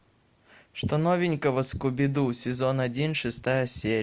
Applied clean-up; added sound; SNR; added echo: none; none; none; none.